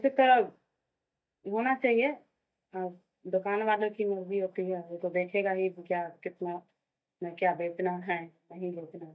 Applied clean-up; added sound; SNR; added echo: neural mask model DeepFilterNet 3.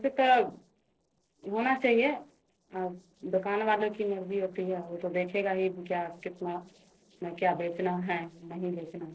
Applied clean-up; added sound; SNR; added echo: neural separator model SepFormer DNS4.